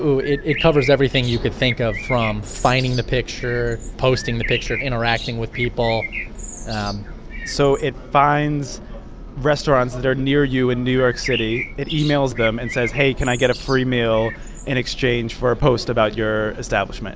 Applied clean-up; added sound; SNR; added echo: none; Bird; 12 dB; none.